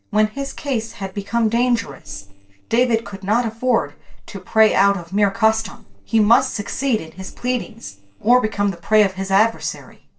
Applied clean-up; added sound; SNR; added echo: neural separator model SepFormer DNS4.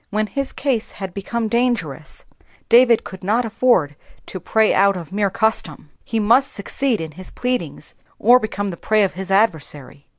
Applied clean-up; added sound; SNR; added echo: none; none; none; none.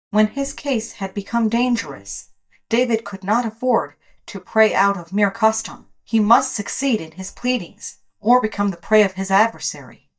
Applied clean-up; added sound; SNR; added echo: neural mask model DeepFilterNet 3.